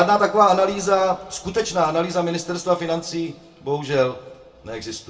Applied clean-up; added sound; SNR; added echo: none; none; none; reverberation time 0.2 s.